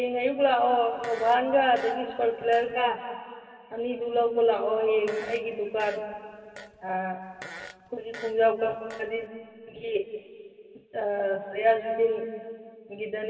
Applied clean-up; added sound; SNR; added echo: none; Fart; 18 dB; reverberation time 2.7 s.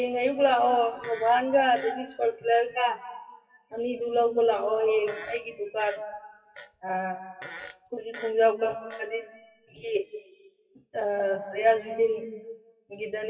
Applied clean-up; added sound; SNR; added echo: classical method WPE with log-MMSE.